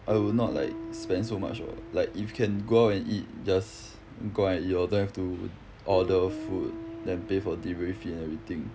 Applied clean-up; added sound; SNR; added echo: none; Guitar; 13 dB; none.